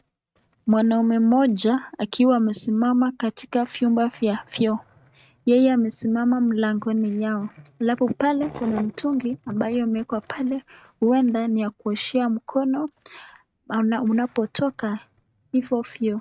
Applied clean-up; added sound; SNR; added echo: neural mask model RNNoise.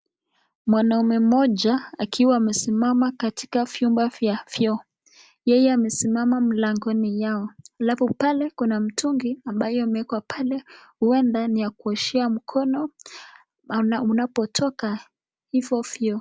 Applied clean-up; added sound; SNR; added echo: none; none; none; none.